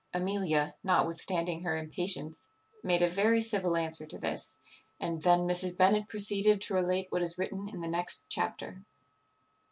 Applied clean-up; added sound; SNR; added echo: none; none; none; none.